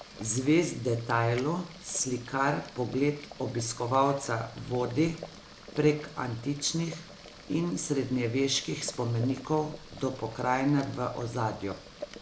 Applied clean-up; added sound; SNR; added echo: none; Boiling; 17 dB; none.